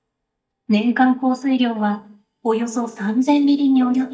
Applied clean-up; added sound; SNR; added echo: neural mask model DeepFilterNet 3.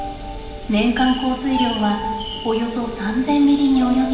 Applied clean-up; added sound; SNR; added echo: none; Bird; 15 dB; reverberation time 1.0 s.